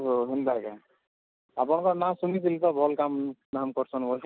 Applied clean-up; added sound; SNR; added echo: none; none; none; none.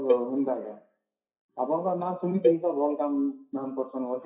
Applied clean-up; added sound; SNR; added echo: classical method WPE with log-MMSE.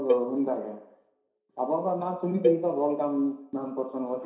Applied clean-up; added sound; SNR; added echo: none; Cowbell; 3 dB; reverberation time 0.7 s.